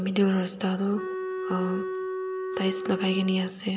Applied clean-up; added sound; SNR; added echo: none; Wind instrument, woodwind instrument; 6 dB; none.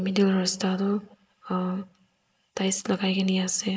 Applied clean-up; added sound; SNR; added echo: neural mask model Resemble Enhance denoiser.